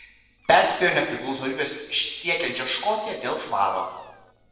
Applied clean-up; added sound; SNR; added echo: neural separator model SepFormer DNS4.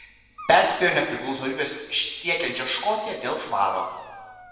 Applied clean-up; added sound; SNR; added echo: none; Dog; 19 dB; reverberation time 1.3 s.